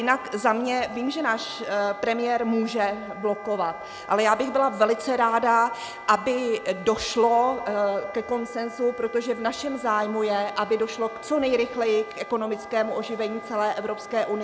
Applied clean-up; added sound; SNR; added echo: none; Wind instrument, woodwind instrument; 16 dB; none.